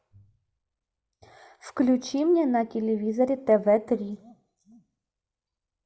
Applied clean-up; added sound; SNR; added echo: none; none; none; none.